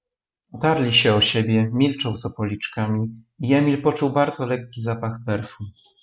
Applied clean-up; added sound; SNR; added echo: none; none; none; none.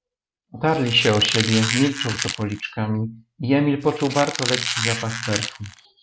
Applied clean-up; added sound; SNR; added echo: none; Squeak; 5 dB; none.